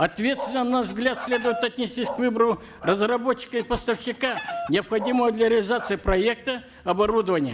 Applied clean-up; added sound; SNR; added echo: none; Chicken, rooster + Bark; 12 dB; none.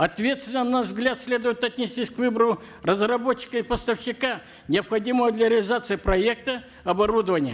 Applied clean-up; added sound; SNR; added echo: none; none; none; none.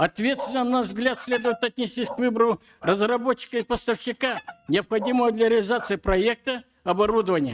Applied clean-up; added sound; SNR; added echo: neural mask model RNNoise.